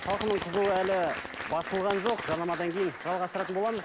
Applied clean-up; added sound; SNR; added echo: none; Applause + Domestic sounds, home sounds; 8 dB; none.